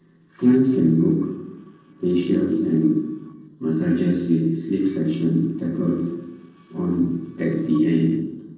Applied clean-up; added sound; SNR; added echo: neural separator model SepFormer DNS4.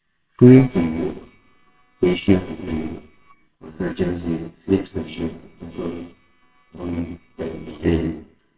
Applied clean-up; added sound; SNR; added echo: neural separator model SepFormer WHAMR!.